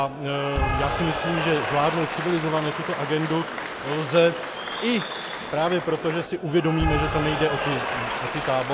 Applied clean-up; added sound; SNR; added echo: none; Applause / Cheering; 4 dB; none.